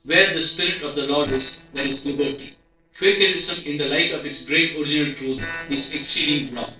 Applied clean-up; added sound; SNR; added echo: neural separator model SepFormer DNS4.